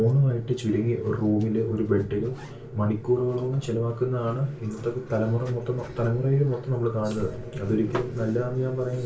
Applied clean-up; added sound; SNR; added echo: none; Zipper (clothing); 18 dB; reverberation time 0.3 s.